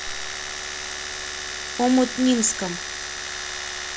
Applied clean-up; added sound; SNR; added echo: none; Domestic sounds, home sounds; 5 dB; none.